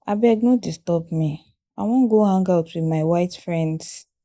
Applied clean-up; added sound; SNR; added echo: neural mask model Resemble Enhance denoiser.